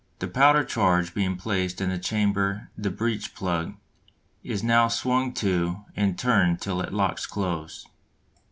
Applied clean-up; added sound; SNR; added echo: none; none; none; none.